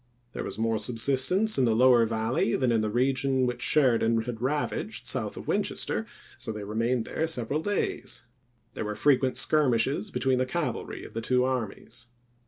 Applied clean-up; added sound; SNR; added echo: none; none; none; none.